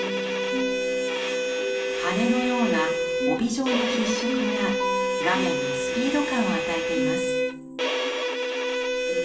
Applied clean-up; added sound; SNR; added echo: none; Bowed string instrument; -1 dB; reverberation time 0.9 s.